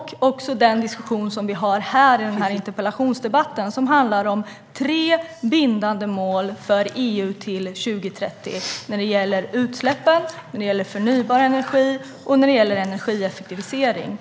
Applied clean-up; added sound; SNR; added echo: none; none; none; none.